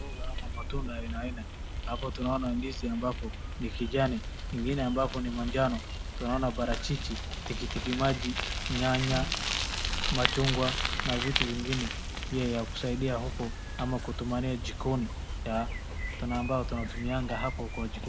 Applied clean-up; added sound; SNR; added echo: none; Bicycle; 1 dB; none.